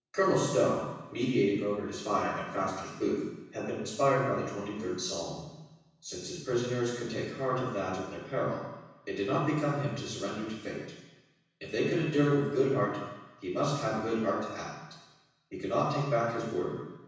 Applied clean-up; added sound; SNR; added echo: none; none; none; reverberation time 1.1 s.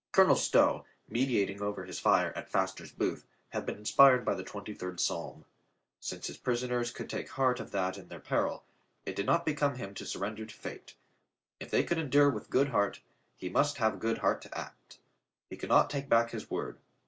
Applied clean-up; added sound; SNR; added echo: none; none; none; none.